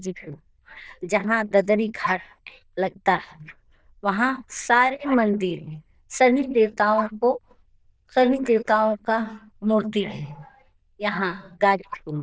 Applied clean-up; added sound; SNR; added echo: neural diffusion model UNIVERSE++.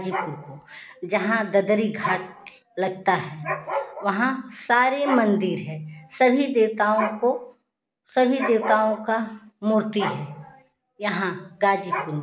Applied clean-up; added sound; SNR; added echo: none; Dog; 11 dB; none.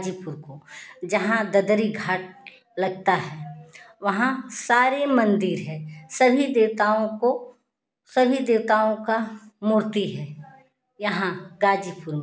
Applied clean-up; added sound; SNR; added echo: none; none; none; none.